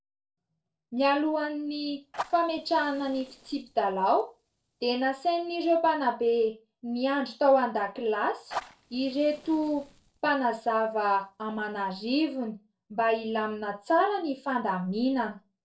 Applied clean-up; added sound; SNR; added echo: neural separator model SepFormer DNS4.